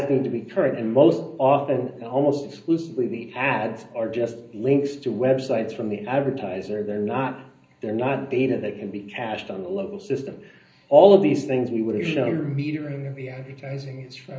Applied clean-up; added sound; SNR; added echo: none; none; none; reverberation time 0.5 s.